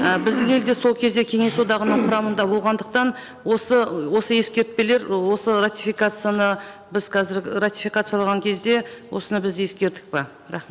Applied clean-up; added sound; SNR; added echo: none; none; none; none.